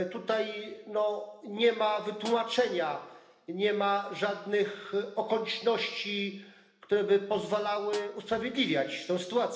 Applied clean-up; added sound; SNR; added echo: none; Snare drum; 18 dB; reverberation time 1.1 s.